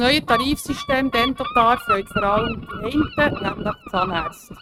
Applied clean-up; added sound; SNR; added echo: neural mask model RNNoise.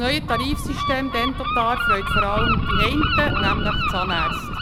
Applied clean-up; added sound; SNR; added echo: none; Gull, seagull; -3 dB; none.